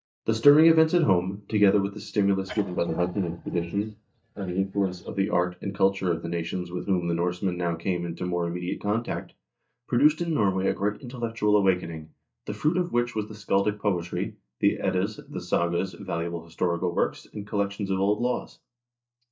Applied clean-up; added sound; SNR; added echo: neural mask model DeepFilterNet 3.